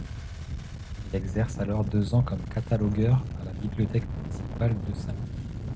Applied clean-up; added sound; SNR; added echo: none; Engine starting; 5 dB; none.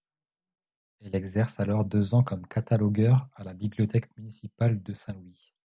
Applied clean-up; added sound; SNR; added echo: none; none; none; none.